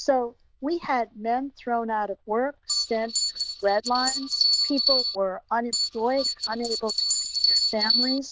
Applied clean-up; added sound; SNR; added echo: neural diffusion model UNIVERSE++.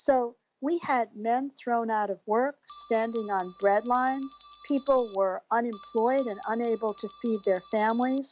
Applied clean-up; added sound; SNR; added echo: none; Bell; -1 dB; none.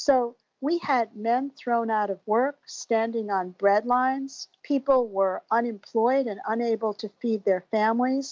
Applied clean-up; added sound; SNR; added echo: none; none; none; none.